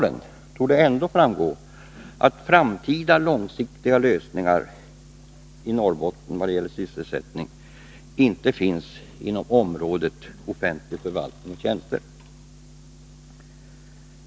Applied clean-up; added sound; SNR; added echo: none; none; none; none.